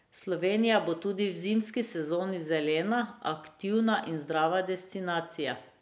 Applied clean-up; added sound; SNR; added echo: none; none; none; none.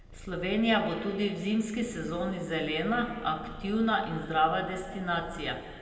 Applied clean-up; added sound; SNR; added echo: none; Purr; 18 dB; reverberation time 2.2 s.